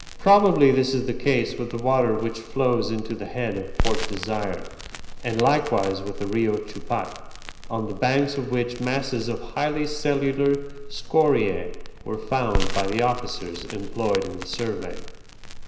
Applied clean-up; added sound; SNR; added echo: none; Crackle; 7 dB; reverberation time 0.9 s.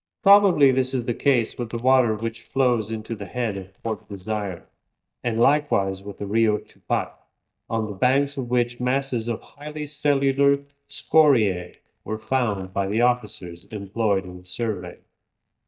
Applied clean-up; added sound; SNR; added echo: neural mask model DeepFilterNet 3.